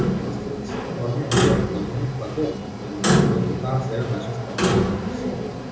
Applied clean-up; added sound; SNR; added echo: none; Clock; -4 dB; reverberation time 0.6 s.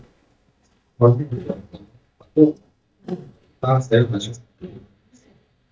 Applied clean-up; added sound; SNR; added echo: neural mask model DeepFilterNet 3.